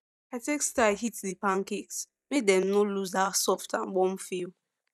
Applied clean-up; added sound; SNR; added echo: neural mask model DeepFilterNet 3.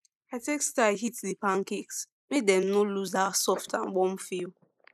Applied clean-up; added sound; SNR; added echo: neural mask model Resemble Enhance denoiser.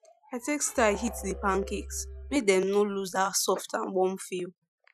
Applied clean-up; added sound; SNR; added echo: classical method Wiener filter.